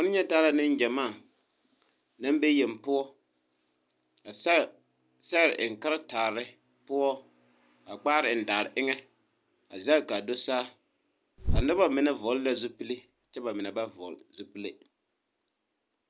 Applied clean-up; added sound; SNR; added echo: none; Bird; 3 dB; none.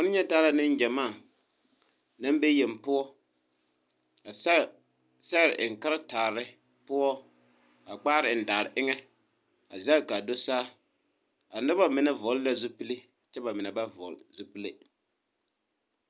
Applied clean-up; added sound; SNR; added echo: none; none; none; none.